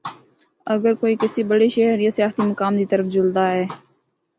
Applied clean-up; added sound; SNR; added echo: none; none; none; none.